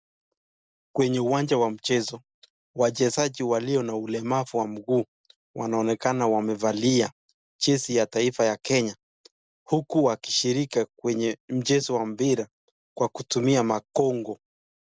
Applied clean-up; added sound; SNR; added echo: none; none; none; none.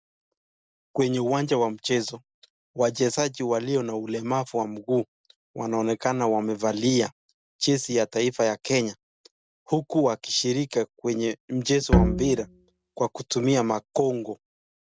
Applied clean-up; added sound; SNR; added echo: none; Bowed string instrument; -2 dB; none.